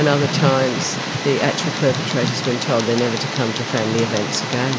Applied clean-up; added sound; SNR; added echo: none; Tick; 3 dB; none.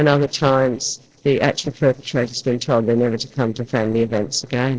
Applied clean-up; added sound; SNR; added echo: neural separator model SepFormer DNS4.